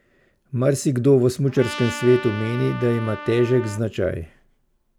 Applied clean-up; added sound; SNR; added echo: none; Trumpet; 13 dB; none.